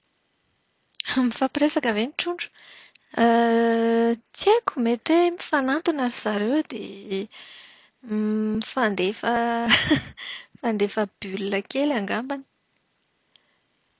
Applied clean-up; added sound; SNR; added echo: none; none; none; none.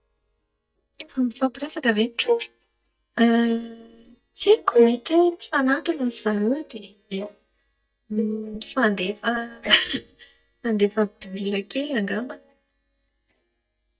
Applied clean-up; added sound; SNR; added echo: neural mask model DeepFilterNet 3.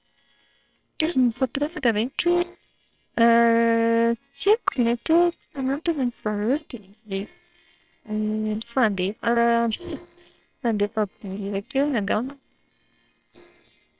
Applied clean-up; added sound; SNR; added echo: neural separator model SepFormer WHAMR!.